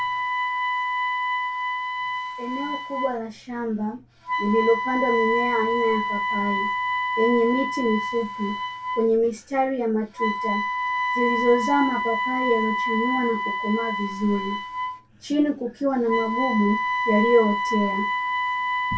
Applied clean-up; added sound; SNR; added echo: none; Wind instrument, woodwind instrument; 1 dB; reverberation time 0.2 s.